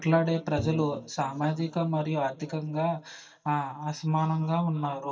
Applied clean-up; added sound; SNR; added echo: neural mask model DeepFilterNet 3.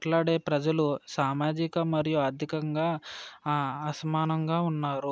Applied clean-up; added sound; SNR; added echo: none; none; none; none.